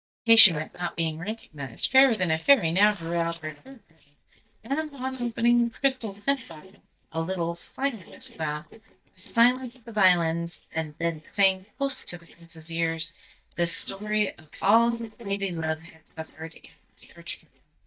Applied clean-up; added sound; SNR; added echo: neural mask model DeepFilterNet 3.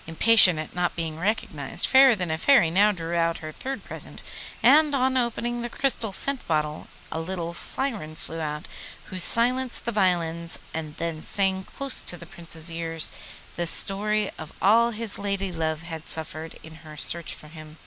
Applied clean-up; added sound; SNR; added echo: none; none; none; none.